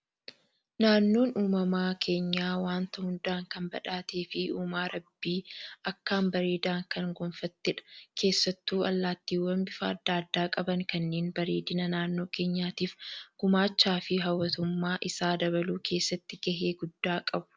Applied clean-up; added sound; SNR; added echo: none; none; none; none.